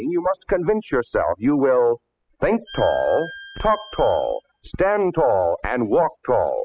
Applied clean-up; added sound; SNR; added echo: classical method spectral subtraction.